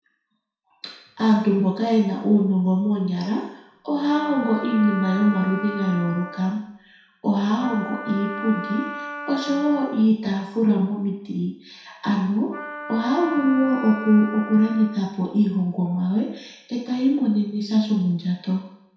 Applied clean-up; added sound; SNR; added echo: none; Wind instrument, woodwind instrument; 12 dB; reverberation time 0.7 s.